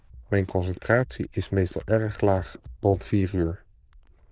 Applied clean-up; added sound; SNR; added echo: neural diffusion model UNIVERSE++.